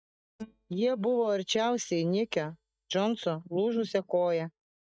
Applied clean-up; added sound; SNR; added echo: neural mask model DeepFilterNet 3.